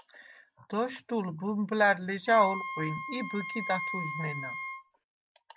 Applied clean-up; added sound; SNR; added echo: none; Wind instrument, woodwind instrument; 7 dB; none.